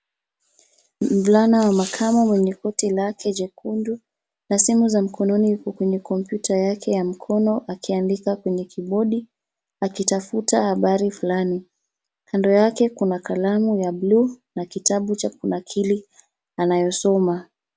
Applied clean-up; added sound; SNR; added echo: none; none; none; none.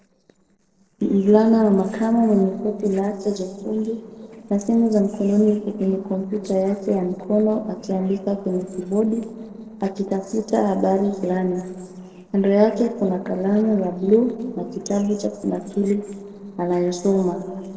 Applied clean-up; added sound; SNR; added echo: neural separator model SepFormer DNS4.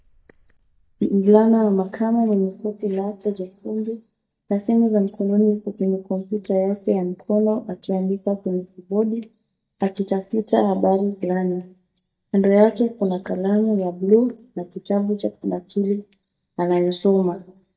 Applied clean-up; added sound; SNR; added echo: neural mask model DeepFilterNet 3.